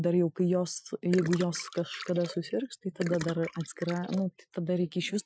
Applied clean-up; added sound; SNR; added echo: classical method Wiener filter.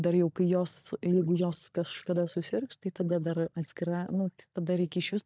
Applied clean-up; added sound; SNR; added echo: neural mask model DeepFilterNet 3.